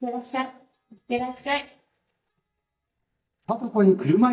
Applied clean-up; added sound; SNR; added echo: neural mask model DeepFilterNet 3.